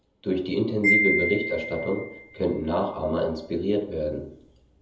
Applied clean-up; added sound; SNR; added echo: none; Wind chime; 4 dB; reverberation time 0.7 s.